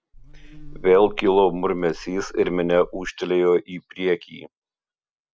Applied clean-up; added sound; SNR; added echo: none; Buzz; 16 dB; none.